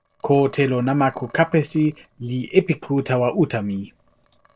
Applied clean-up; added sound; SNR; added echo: neural separator model SepFormer DNS4.